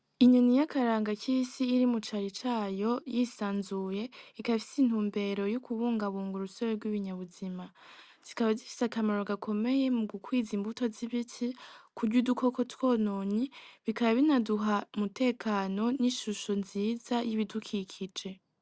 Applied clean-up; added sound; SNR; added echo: none; none; none; none.